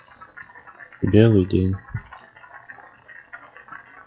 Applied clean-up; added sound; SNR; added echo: classical method log-MMSE.